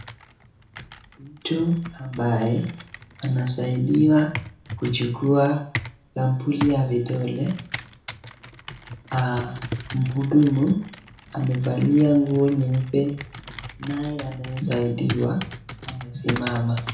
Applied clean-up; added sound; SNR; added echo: none; Computer keyboard; 12 dB; reverberation time 0.9 s.